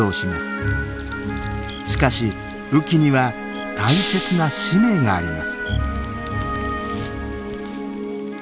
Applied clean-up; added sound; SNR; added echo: none; Hiss; 5 dB; none.